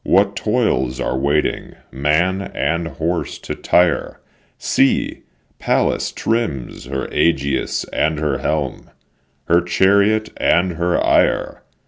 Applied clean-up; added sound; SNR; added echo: none; none; none; none.